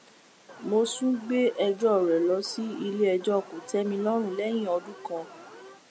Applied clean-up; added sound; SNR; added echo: none; Alarm; 20 dB; none.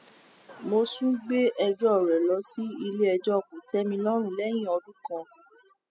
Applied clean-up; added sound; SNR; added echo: classical method spectral subtraction.